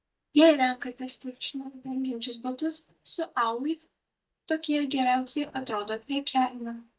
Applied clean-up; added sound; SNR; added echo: neural mask model DeepFilterNet 3.